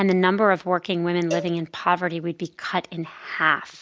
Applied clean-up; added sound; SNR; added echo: none; Cowbell; 14 dB; none.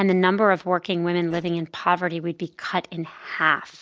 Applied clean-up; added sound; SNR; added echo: neural separator model SepFormer DNS4.